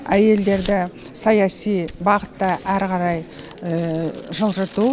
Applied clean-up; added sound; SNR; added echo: none; Tearing; 19 dB; none.